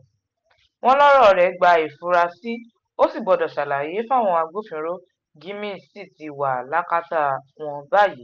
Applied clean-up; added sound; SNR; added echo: none; none; none; none.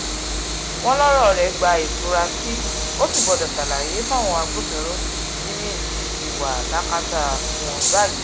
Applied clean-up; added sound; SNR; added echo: none; Train; 1 dB; none.